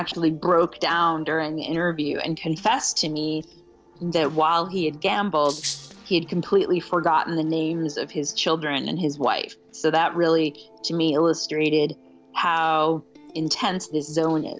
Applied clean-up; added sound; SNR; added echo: neural separator model SepFormer DNS4.